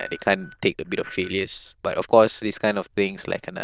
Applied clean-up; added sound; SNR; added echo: neural diffusion model UNIVERSE++.